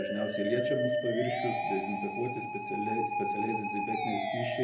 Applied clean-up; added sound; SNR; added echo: none; Musical instrument; -2 dB; reverberation time 0.5 s.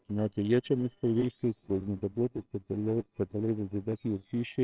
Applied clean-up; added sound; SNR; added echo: neural separator model SepFormer WHAMR!.